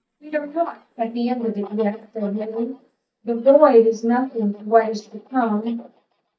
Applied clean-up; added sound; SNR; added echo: neural mask model DeepFilterNet 3.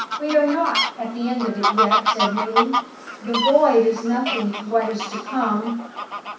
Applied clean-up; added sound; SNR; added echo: none; Fowl; 3 dB; reverberation time 0.6 s.